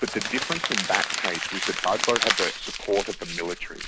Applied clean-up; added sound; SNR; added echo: none; Crumpling, crinkling; 0 dB; none.